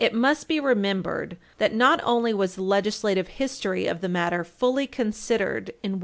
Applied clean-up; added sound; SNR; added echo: none; none; none; none.